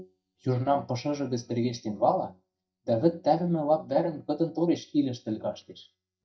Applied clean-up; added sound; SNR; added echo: neural mask model DeepFilterNet 3.